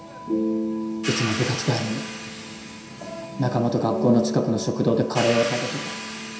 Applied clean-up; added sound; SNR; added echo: none; Hi-hat; 11 dB; reverberation time 0.7 s.